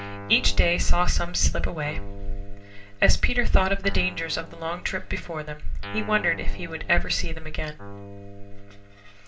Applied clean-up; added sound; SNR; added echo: none; Guitar; 19 dB; reverberation time 0.2 s.